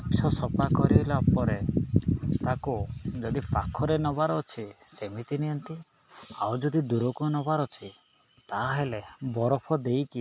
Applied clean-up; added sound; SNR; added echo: none; none; none; none.